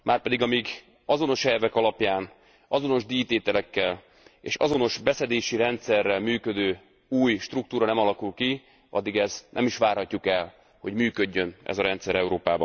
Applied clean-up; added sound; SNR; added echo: none; none; none; none.